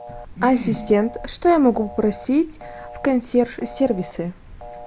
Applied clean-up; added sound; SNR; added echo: none; Telephone; 19 dB; none.